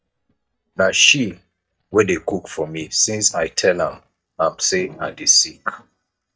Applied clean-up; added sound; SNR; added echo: neural mask model DeepFilterNet 3.